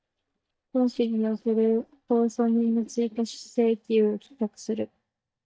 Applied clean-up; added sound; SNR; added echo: neural mask model DeepFilterNet 3.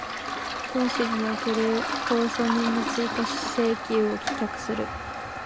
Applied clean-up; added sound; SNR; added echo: none; Toilet flush; 3 dB; none.